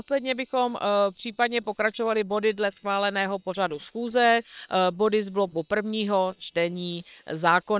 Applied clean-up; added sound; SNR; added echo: neural separator model SepFormer WHAM!.